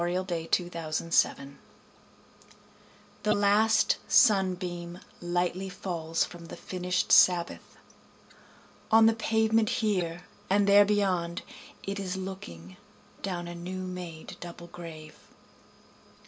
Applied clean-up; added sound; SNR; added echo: none; none; none; none.